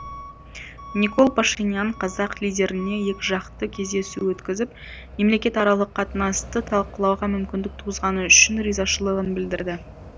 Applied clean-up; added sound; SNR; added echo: none; Alarm / Truck; 16 dB; none.